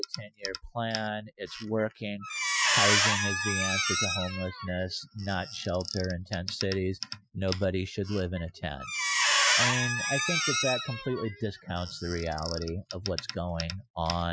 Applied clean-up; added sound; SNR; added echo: classical method Wiener filter.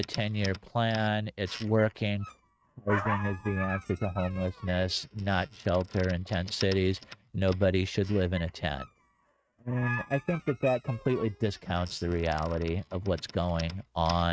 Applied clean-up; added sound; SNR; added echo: neural mask model RNNoise.